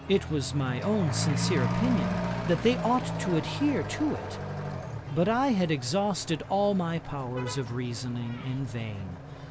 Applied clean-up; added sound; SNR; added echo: none; Accelerating, revving, vroom / Truck; 5 dB; none.